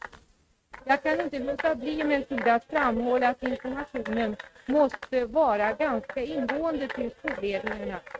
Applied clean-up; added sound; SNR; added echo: neural mask model RNNoise.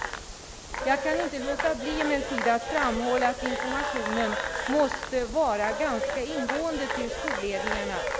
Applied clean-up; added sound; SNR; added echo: none; Applause / Cheering / Clapping; 3 dB; none.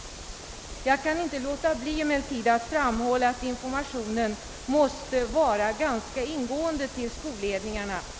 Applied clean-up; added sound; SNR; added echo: none; none; none; none.